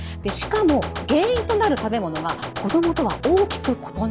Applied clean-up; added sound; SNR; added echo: none; Gunshot, gunfire; 10 dB; none.